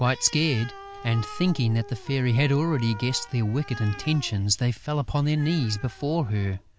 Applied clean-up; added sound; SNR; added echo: none; Animal + Wind instrument, woodwind instrument; 17 dB; none.